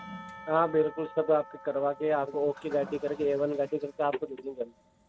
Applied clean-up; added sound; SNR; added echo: none; Toilet flush + Church bell / Percussion; 18 dB; none.